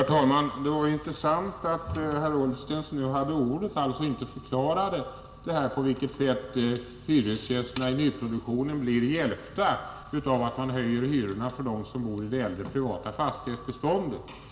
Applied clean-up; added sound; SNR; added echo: none; none; none; reverberation time 0.4 s.